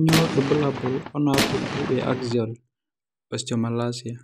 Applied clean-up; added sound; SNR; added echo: none; Gunshot, gunfire; 3 dB; none.